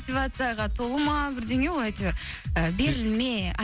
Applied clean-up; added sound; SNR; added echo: none; none; none; none.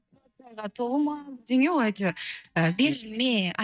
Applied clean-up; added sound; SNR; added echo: neural mask model DeepFilterNet 3.